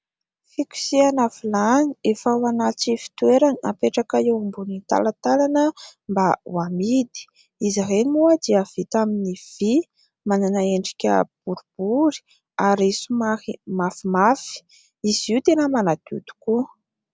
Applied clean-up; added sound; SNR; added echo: none; none; none; none.